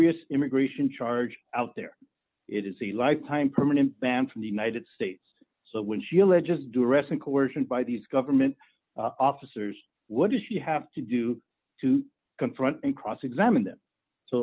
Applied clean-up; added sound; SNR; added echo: none; none; none; none.